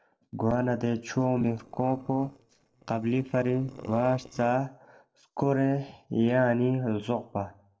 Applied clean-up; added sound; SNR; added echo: neural separator model SepFormer DNS4.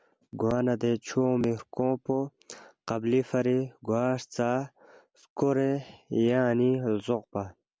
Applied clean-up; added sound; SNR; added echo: none; none; none; none.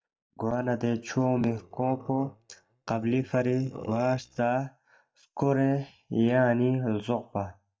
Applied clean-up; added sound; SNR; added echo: neural mask model DeepFilterNet 3.